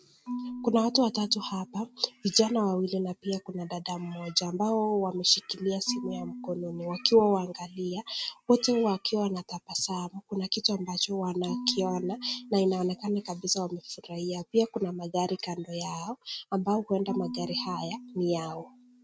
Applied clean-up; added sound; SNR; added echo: neural mask model RNNoise.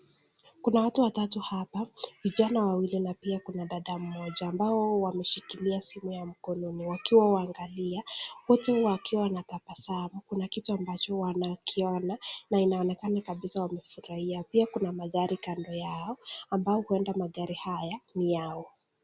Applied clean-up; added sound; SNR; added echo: none; none; none; none.